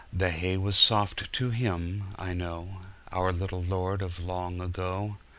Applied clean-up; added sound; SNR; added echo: none; none; none; none.